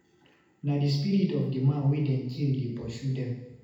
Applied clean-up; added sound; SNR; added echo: none; none; none; reverberation time 0.9 s.